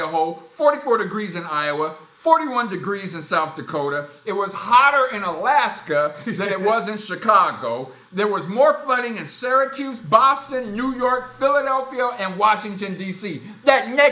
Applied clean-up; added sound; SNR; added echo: neural mask model Resemble Enhance denoiser.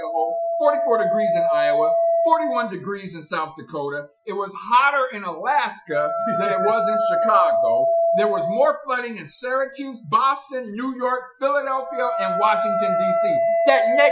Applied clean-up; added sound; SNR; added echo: classical method Wiener filter.